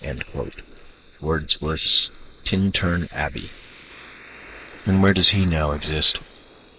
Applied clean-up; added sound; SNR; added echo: neural mask model Resemble Enhance denoiser.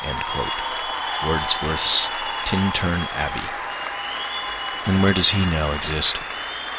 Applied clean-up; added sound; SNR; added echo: none; Applause / Cheering; 5 dB; none.